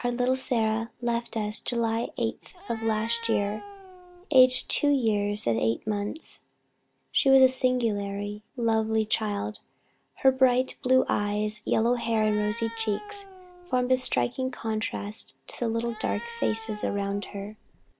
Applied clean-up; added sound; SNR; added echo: none; Cat; 15 dB; none.